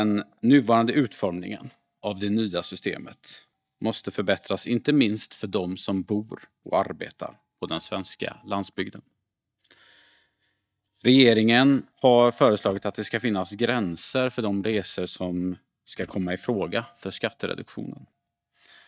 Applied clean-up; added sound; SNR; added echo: neural mask model DeepFilterNet 3.